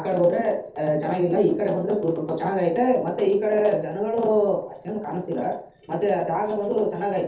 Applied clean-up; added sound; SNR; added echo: neural separator model SepFormer DNS4.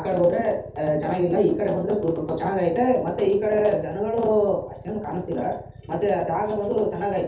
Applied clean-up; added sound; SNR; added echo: none; Idling / Motorcycle; 20 dB; reverberation time 0.5 s.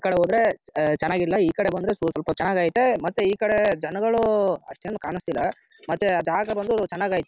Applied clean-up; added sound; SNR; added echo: none; none; none; none.